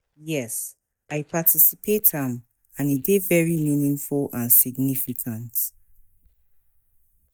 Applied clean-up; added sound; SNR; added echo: neural mask model DeepFilterNet 3.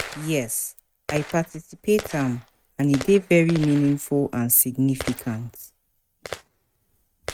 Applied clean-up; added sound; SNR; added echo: neural mask model RNNoise.